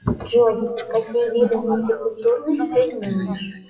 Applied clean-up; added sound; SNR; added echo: classical method WPE with log-MMSE.